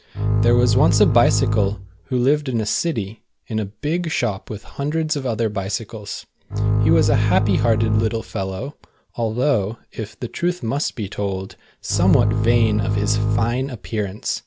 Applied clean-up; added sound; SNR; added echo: none; Bowed string instrument; -3 dB; none.